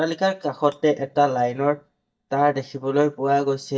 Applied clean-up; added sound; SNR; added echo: neural mask model DeepFilterNet 3.